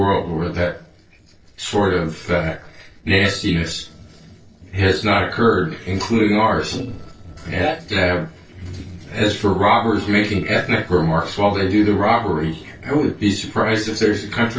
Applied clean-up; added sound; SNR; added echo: neural separator model SepFormer DNS4.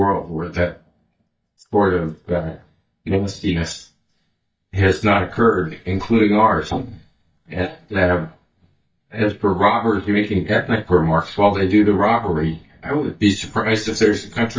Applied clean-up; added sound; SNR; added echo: neural mask model DeepFilterNet 3.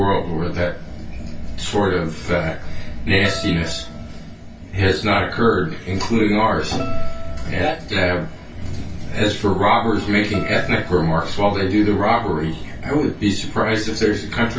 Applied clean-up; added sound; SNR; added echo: none; Guitar; 20 dB; reverberation time 0.2 s.